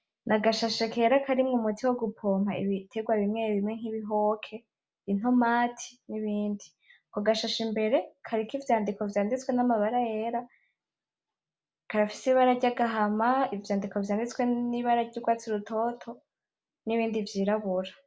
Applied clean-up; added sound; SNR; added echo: none; none; none; none.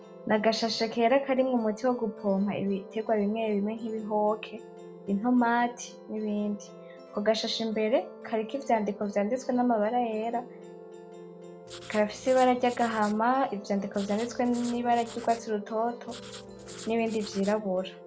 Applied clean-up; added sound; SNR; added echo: none; Writing + Musical instrument; 16 dB; none.